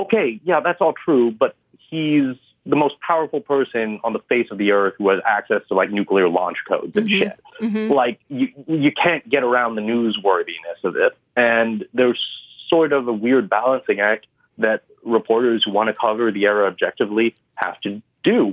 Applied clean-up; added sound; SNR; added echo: none; none; none; none.